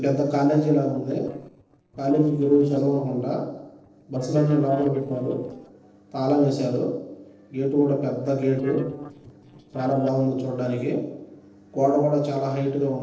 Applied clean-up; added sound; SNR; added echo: neural separator model SepFormer DNS4.